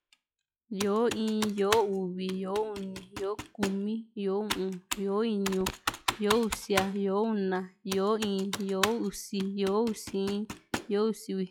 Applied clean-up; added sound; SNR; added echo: classical method log-MMSE.